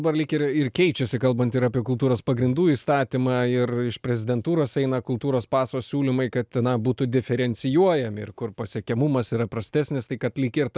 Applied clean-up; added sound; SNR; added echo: none; none; none; none.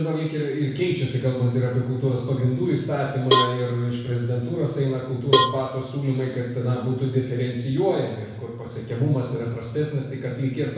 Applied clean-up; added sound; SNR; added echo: none; Cowbell; 1 dB; reverberation time 1.0 s.